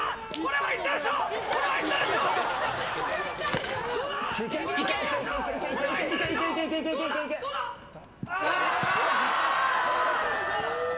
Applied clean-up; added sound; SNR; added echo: none; none; none; none.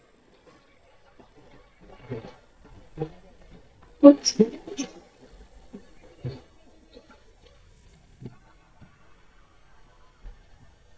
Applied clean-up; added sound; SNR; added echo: neural mask model DeepFilterNet 3.